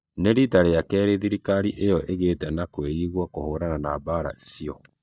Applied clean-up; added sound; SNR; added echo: neural mask model DeepFilterNet 3.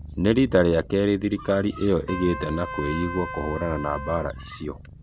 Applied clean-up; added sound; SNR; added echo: none; Trumpet + Purr; 12 dB; none.